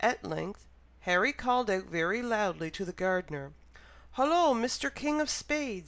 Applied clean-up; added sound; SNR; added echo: none; none; none; none.